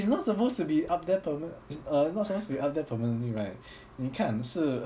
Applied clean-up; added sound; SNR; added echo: none; none; none; none.